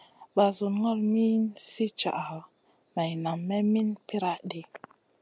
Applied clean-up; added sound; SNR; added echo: none; none; none; none.